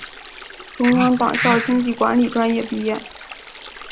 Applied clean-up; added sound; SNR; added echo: none; Stream; 18 dB; none.